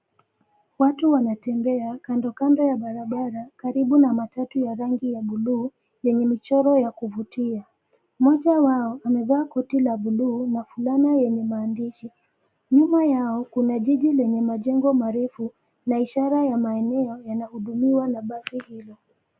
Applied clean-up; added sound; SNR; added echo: none; none; none; none.